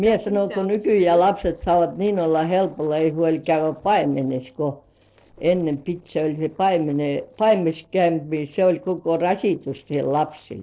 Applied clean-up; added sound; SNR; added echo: neural separator model SepFormer DNS4.